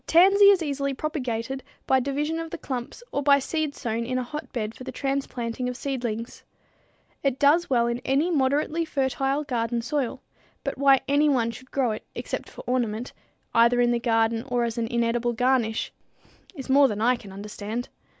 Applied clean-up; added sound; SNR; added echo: none; none; none; none.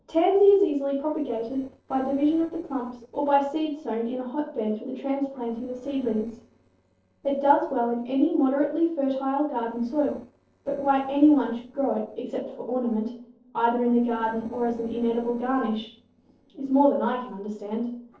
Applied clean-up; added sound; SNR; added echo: neural separator model SepFormer DNS4.